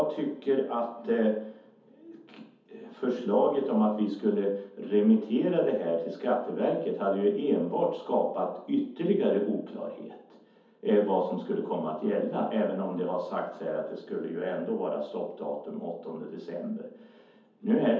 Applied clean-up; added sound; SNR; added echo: none; none; none; reverberation time 0.6 s.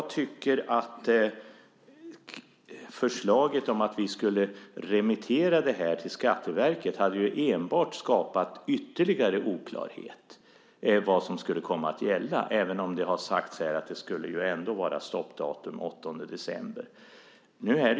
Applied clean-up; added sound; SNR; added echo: none; none; none; none.